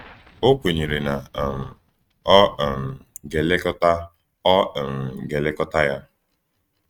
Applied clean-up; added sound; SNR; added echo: neural mask model RNNoise.